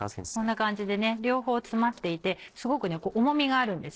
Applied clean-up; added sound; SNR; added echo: neural separator model SepFormer DNS4.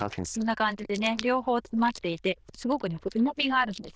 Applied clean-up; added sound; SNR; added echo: neural diffusion model UNIVERSE++.